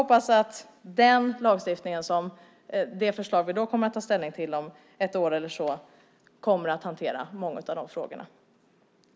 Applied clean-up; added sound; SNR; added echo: none; none; none; none.